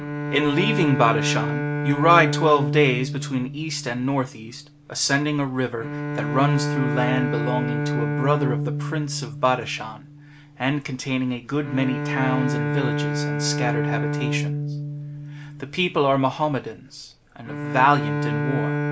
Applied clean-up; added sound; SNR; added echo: none; Bowed string instrument; 2 dB; none.